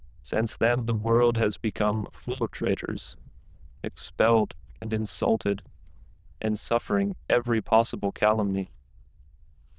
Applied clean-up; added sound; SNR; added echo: neural diffusion model UNIVERSE++.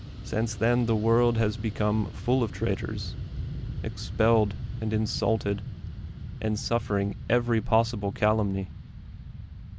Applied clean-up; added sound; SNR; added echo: none; Fixed-wing aircraft, airplane; 9 dB; none.